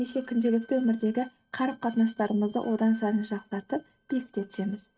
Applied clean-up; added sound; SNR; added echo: neural mask model RNNoise.